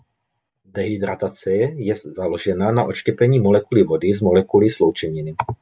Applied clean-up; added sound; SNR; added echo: none; none; none; none.